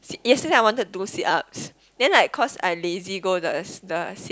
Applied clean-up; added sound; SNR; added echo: none; none; none; none.